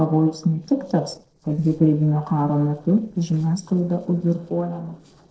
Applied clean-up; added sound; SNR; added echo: neural separator model SepFormer DNS4.